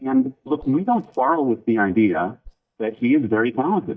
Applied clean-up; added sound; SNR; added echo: neural mask model DeepFilterNet 3.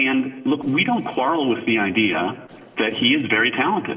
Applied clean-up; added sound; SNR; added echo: neural separator model SepFormer DNS4.